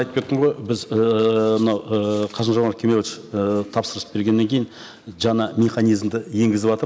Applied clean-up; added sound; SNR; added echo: none; none; none; none.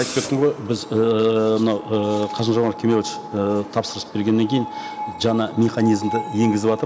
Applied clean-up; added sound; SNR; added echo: none; Screech; 12 dB; none.